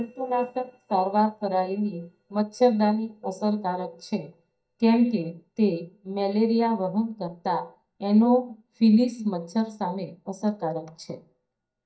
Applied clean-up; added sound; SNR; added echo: neural mask model DeepFilterNet 3.